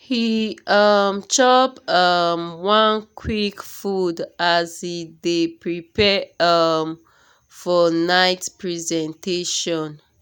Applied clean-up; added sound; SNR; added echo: none; none; none; none.